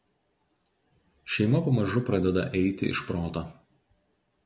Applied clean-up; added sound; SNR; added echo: none; none; none; none.